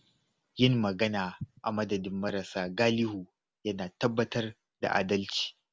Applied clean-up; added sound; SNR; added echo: none; none; none; none.